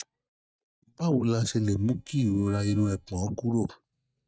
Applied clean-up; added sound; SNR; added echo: neural mask model DeepFilterNet 3.